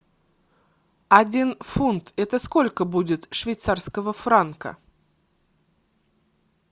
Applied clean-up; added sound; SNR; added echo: none; none; none; none.